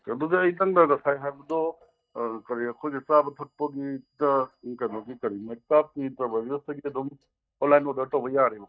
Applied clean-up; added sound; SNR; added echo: neural mask model DeepFilterNet 3.